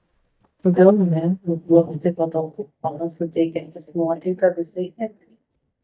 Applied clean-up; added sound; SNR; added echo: neural mask model DeepFilterNet 3.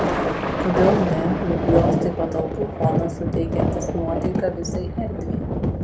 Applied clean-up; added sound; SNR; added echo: none; Thunder; -3 dB; reverberation time 0.3 s.